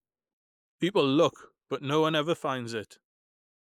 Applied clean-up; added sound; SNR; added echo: neural mask model Resemble Enhance denoiser.